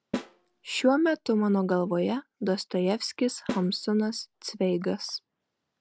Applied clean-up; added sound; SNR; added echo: none; Snare drum; 12 dB; none.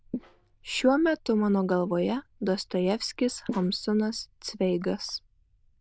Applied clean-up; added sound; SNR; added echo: neural diffusion model UNIVERSE++.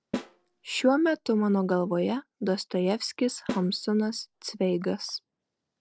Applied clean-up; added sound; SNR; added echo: neural separator model SepFormer DNS4.